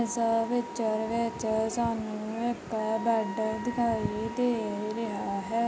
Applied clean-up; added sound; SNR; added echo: none; Wind instrument, woodwind instrument; 13 dB; none.